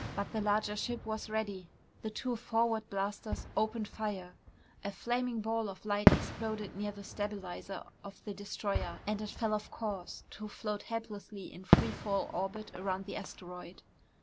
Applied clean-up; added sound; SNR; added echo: none; Fireworks; 1 dB; none.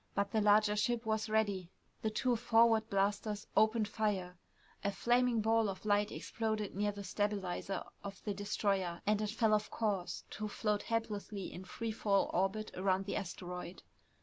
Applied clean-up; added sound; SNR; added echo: none; none; none; none.